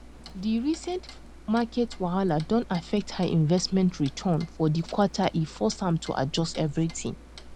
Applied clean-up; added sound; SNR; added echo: none; Clock + Livestock, farm animals, working animals; 16 dB; none.